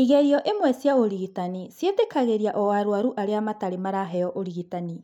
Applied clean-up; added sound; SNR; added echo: none; none; none; none.